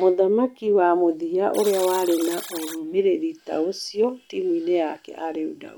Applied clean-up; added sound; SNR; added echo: none; Alarm; 16 dB; none.